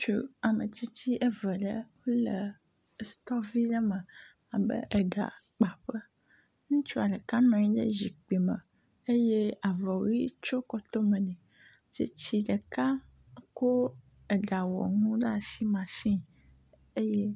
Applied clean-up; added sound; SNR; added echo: none; none; none; none.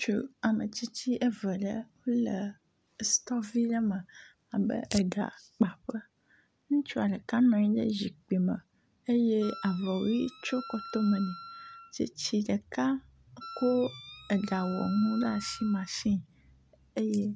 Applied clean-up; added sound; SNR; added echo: none; Wind instrument, woodwind instrument; 15 dB; none.